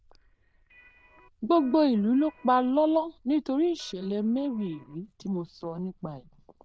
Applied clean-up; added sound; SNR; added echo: neural diffusion model UNIVERSE++.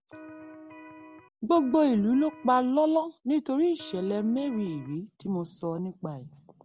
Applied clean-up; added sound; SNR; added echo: none; Electric guitar; 18 dB; none.